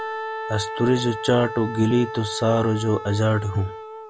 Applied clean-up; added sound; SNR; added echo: none; Wind instrument, woodwind instrument; 10 dB; none.